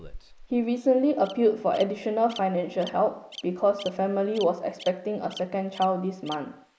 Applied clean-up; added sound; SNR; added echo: neural mask model Resemble Enhance denoiser.